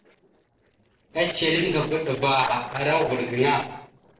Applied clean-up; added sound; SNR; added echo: neural separator model SepFormer DNS4.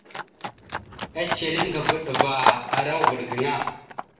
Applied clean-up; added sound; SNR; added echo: none; Livestock, farm animals, working animals; -1 dB; reverberation time 0.7 s.